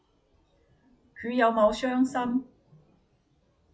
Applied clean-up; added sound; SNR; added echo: classical method log-MMSE.